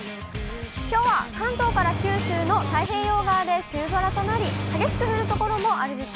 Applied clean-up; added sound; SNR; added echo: none; Engine starting; 6 dB; none.